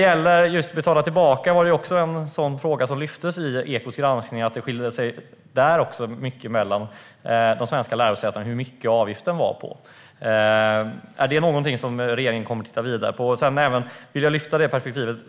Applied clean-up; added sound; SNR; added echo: none; none; none; none.